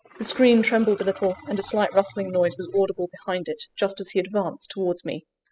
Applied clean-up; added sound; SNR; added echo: classical method spectral subtraction.